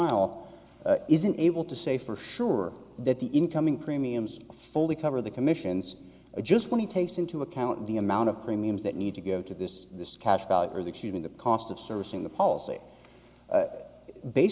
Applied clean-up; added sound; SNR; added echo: none; none; none; none.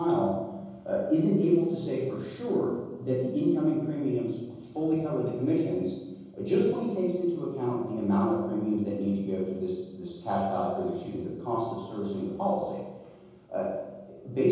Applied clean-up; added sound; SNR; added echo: none; none; none; reverberation time 1.3 s.